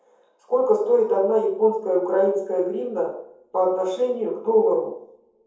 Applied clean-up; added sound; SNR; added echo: none; none; none; reverberation time 0.7 s.